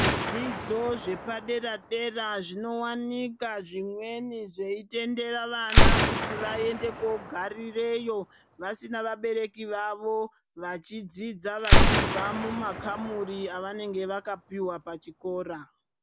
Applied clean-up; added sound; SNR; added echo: none; Gunshot, gunfire; -4 dB; none.